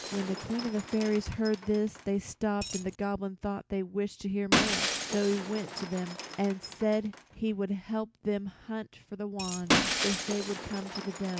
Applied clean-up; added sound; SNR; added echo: none; Shatter + Coin (dropping); 4 dB; none.